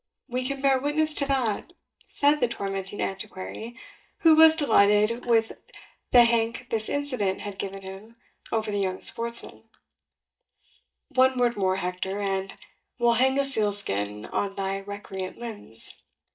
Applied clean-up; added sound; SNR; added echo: neural mask model DeepFilterNet 3.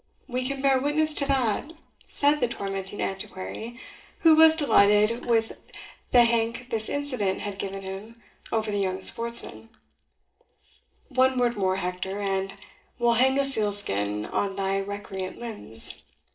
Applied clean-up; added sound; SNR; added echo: neural separator model SepFormer DNS4.